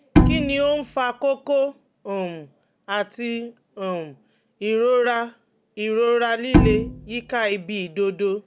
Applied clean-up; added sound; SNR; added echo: none; Bowed string instrument; -3 dB; none.